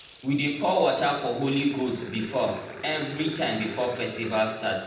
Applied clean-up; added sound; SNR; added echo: none; Growling; 14 dB; reverberation time 0.8 s.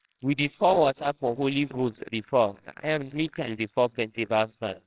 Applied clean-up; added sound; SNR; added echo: neural separator model SepFormer WHAMR!.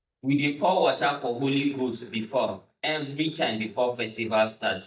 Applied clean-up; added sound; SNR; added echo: neural mask model DeepFilterNet 3.